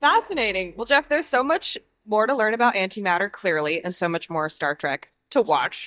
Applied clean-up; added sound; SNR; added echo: neural mask model DeepFilterNet 3.